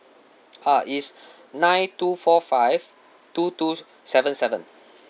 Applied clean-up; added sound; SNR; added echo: none; none; none; none.